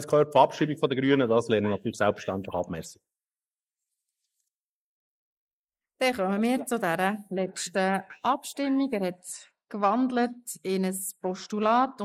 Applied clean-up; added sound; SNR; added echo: neural mask model Resemble Enhance denoiser.